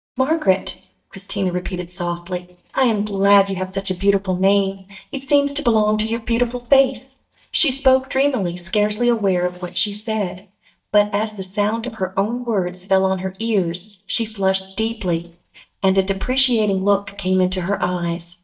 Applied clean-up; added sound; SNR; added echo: neural mask model DeepFilterNet 3.